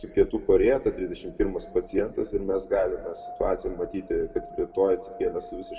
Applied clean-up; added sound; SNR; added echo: none; Wind; 19 dB; reverberation time 1.2 s.